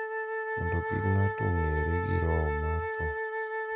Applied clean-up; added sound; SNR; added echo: none; Wind instrument, woodwind instrument; 2 dB; none.